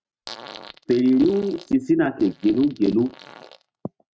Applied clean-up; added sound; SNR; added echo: neural mask model RNNoise.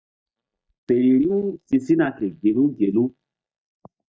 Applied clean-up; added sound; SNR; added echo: neural mask model DeepFilterNet 3.